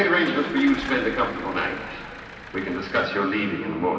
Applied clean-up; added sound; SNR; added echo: none; Engine starting / Car; 14 dB; reverberation time 2.5 s.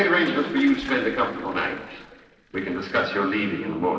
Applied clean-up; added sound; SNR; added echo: neural separator model SepFormer DNS4.